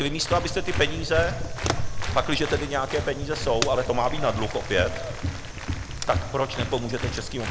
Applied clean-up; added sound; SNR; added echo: none; Fire + Applause; 2 dB; none.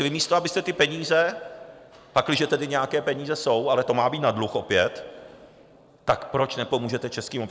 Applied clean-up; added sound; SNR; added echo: none; none; none; none.